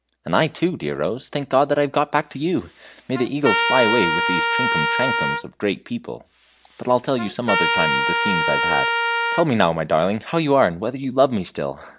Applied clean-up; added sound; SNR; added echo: none; Trumpet; 1 dB; none.